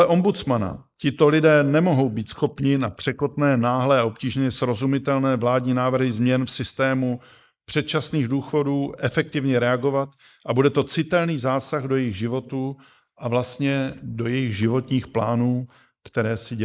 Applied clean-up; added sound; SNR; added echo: neural mask model Resemble Enhance denoiser.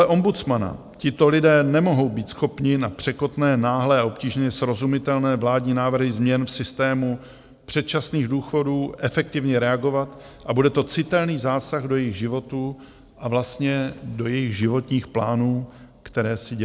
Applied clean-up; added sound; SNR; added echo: none; none; none; none.